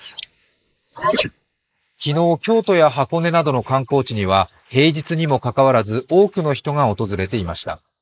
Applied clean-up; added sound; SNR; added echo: neural mask model Resemble Enhance denoiser.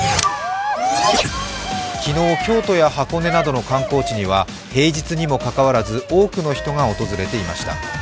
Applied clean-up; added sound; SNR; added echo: none; Cheering; 7 dB; none.